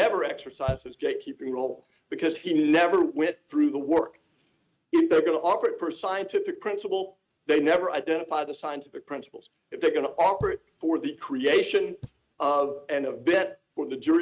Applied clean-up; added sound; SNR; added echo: neural mask model RNNoise.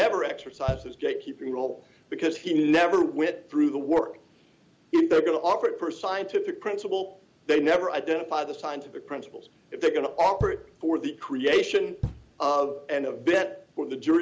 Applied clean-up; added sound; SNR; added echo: none; Knock; 11 dB; none.